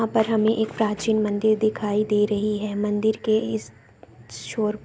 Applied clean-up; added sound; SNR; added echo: none; none; none; none.